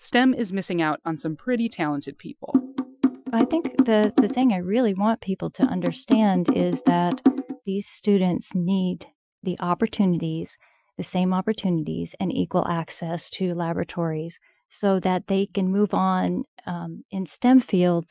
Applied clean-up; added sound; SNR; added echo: classical method Wiener filter.